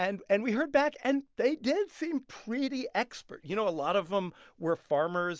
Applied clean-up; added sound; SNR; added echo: none; none; none; none.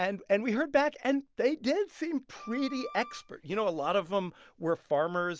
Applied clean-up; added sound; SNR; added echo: none; Wind instrument, woodwind instrument; 18 dB; none.